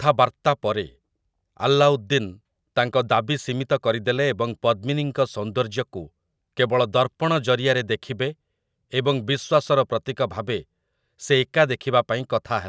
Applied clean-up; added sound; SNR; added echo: none; none; none; none.